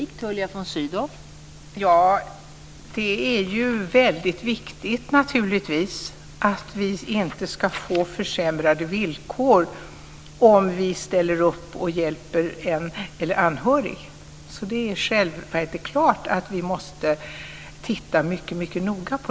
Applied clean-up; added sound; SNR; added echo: none; none; none; none.